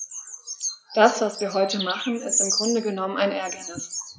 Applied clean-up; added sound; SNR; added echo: classical method log-MMSE.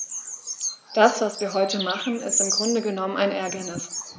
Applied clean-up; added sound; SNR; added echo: none; Bird vocalization, bird call, bird song; 5 dB; none.